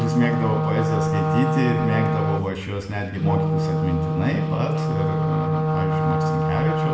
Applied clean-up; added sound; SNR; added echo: none; Wind instrument, woodwind instrument; -4 dB; reverberation time 0.9 s.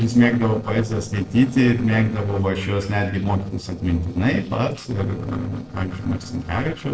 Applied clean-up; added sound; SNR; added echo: neural separator model SepFormer DNS4.